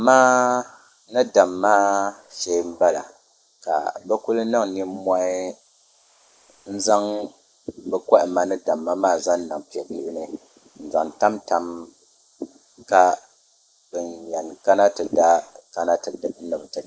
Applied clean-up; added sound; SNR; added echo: neural mask model Resemble Enhance denoiser.